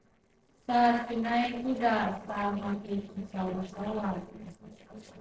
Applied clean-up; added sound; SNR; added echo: neural separator model SepFormer DNS4.